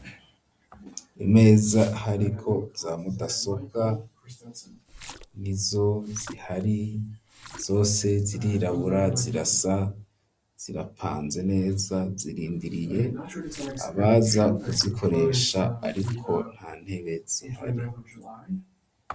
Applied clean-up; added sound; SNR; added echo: neural separator model SepFormer DNS4.